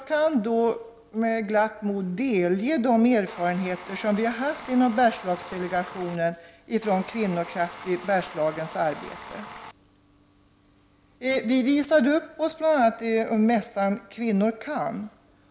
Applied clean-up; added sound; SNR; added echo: none; Tools; 16 dB; none.